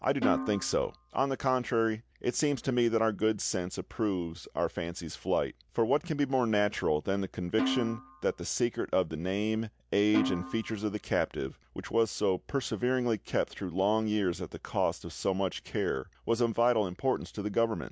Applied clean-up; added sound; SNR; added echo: none; Snare drum; 8 dB; none.